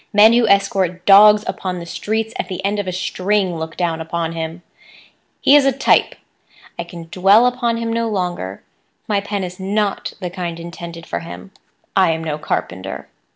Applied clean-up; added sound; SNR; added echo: none; none; none; none.